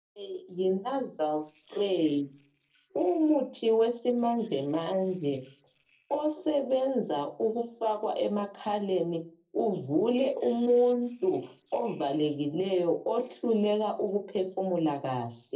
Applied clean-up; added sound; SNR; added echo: neural separator model SepFormer DNS4.